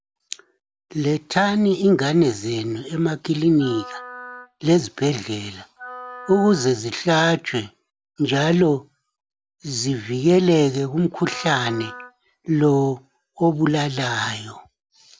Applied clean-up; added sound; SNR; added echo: none; Wind instrument, woodwind instrument; 18 dB; none.